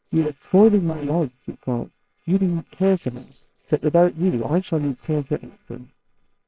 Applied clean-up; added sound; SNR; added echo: neural separator model SepFormer WHAMR!.